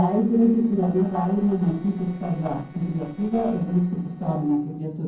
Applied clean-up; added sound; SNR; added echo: neural separator model SepFormer DNS4.